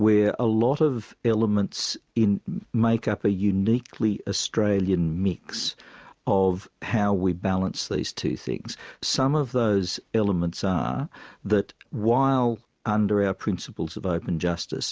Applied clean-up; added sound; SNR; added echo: none; none; none; none.